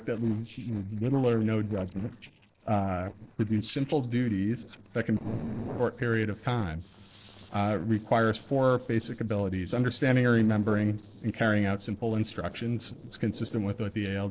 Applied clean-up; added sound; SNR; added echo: neural separator model SepFormer DNS4.